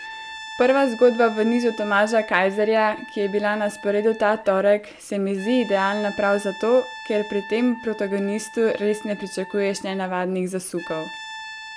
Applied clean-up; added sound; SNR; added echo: none; Brass instrument; 16 dB; none.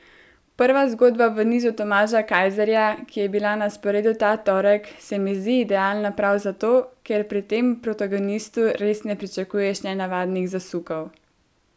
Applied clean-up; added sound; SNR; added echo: none; none; none; none.